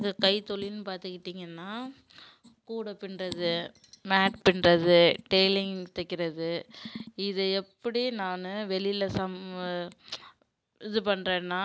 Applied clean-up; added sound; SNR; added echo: none; none; none; none.